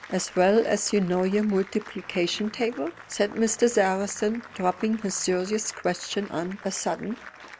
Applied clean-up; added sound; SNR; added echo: none; Applause; 19 dB; none.